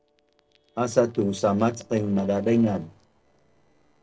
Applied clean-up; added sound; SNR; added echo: neural separator model SepFormer DNS4.